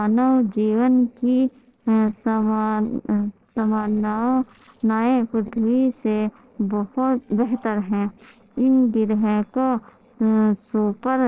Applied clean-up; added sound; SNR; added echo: neural separator model SepFormer DNS4.